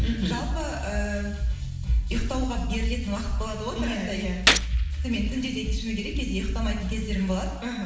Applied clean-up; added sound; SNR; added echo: none; Gunshot, gunfire; 2 dB; reverberation time 0.9 s.